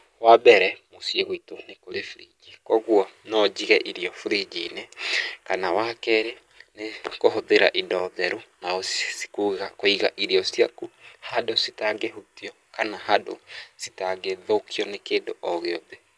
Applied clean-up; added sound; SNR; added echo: none; none; none; none.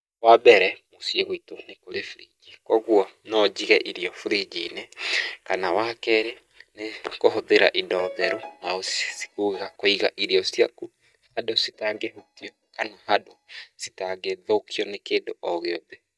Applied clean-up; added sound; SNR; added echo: neural mask model DeepFilterNet 3.